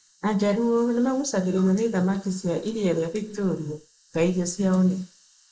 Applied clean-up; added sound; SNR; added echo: neural mask model Resemble Enhance denoiser.